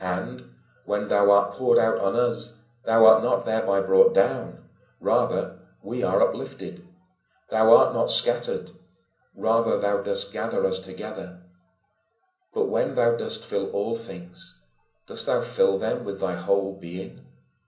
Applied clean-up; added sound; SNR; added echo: none; none; none; reverberation time 0.6 s.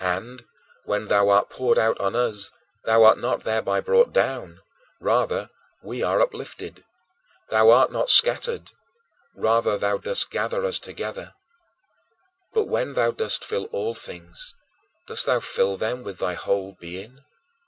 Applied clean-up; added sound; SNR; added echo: none; none; none; none.